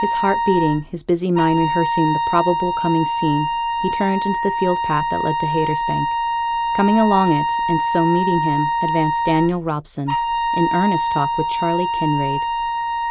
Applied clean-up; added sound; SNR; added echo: none; Wind instrument, woodwind instrument; 0 dB; none.